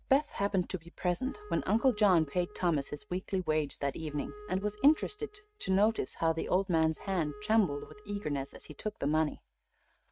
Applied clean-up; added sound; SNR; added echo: neural mask model RNNoise.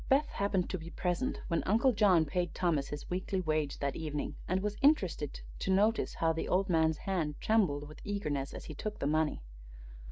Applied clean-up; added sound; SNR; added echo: neural mask model DeepFilterNet 3.